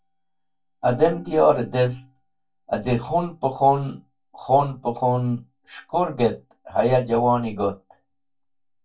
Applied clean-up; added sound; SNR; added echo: neural mask model DeepFilterNet 3.